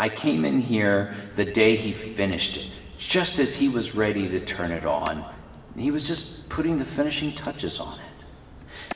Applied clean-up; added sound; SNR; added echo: none; Crack; 18 dB; reverberation time 2.0 s.